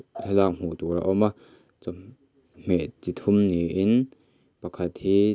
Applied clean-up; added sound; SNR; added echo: none; none; none; none.